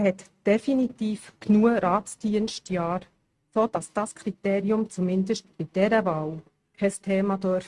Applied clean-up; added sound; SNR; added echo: neural mask model RNNoise.